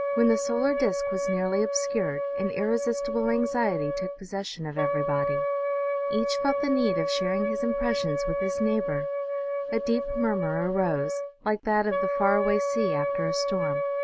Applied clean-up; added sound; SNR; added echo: none; Wind instrument, woodwind instrument; 0 dB; none.